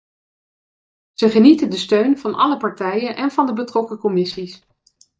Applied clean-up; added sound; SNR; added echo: neural mask model DeepFilterNet 3.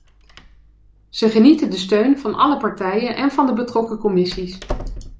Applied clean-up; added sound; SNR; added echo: none; Door; 17 dB; none.